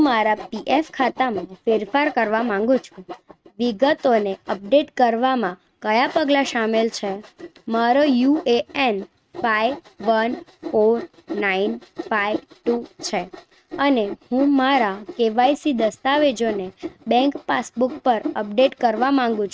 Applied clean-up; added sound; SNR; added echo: neural mask model RNNoise.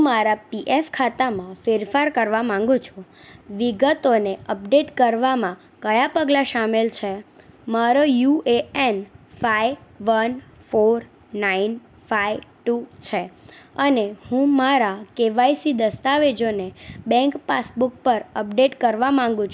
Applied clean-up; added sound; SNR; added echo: none; none; none; none.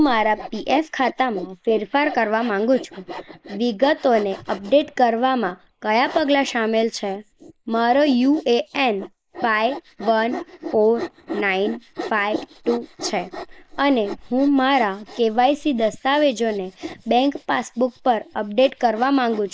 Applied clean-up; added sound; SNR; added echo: neural mask model Resemble Enhance denoiser.